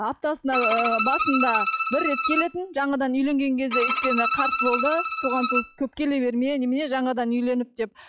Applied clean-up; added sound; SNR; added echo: classical method log-MMSE.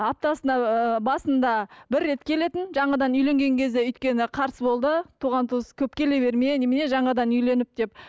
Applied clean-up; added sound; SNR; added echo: none; none; none; none.